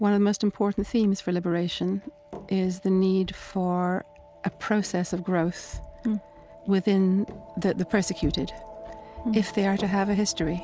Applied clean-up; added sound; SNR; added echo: none; none; none; none.